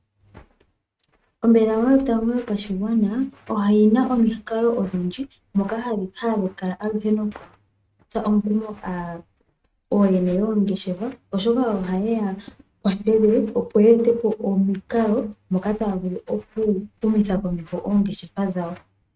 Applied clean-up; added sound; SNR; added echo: neural mask model RNNoise.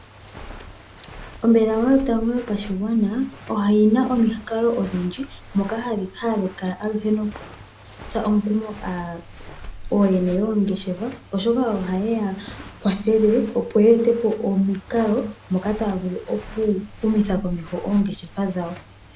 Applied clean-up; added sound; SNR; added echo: none; Walk, footsteps; 17 dB; none.